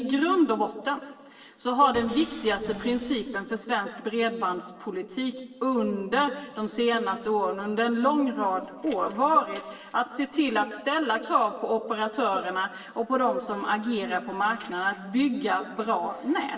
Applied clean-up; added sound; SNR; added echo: none; Cupboard open or close / Door; 16 dB; reverberation time 1.4 s.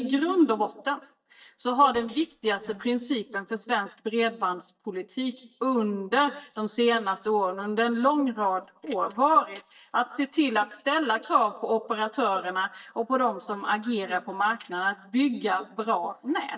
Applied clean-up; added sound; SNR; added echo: neural mask model DeepFilterNet 3.